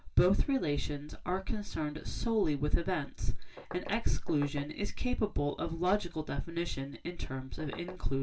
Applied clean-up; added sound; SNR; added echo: none; Knock; 15 dB; reverberation time 0.2 s.